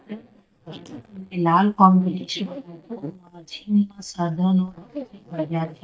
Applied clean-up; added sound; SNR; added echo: neural mask model DeepFilterNet 3.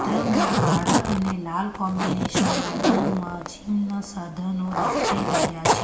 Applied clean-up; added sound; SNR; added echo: none; Zipper (clothing); -3 dB; reverberation time 0.8 s.